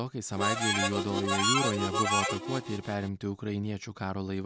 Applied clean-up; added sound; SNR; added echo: none; Harmonica; -2 dB; none.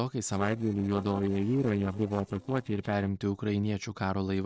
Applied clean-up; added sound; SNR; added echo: neural separator model SepFormer DNS4.